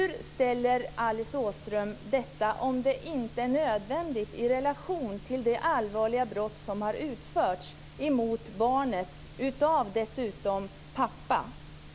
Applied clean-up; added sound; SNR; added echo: none; none; none; none.